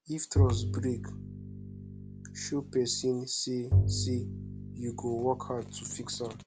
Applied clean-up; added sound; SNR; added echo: none; Bowed string instrument; -2 dB; none.